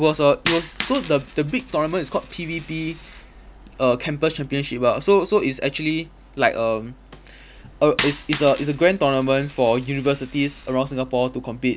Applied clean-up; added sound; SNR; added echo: none; Coin (dropping); 13 dB; none.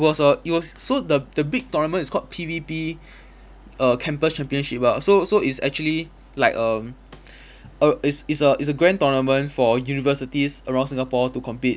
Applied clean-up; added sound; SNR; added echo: none; none; none; none.